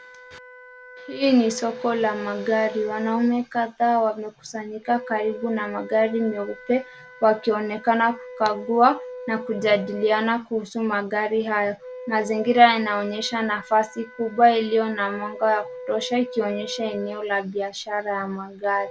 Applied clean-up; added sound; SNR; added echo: none; Wind instrument, woodwind instrument; 16 dB; none.